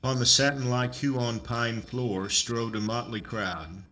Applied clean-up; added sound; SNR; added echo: neural separator model SepFormer DNS4.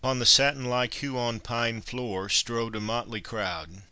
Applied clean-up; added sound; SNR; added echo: none; none; none; none.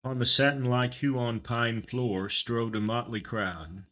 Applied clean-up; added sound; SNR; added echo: neural mask model DeepFilterNet 3.